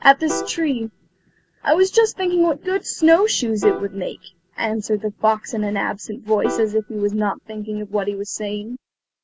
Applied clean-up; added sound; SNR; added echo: none; Piano; 14 dB; none.